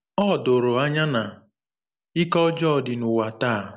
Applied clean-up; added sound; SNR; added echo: none; none; none; none.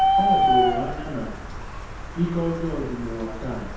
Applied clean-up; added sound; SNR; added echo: none; Bird; -4 dB; reverberation time 0.8 s.